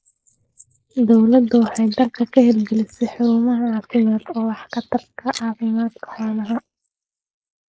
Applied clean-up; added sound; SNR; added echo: neural mask model Resemble Enhance denoiser.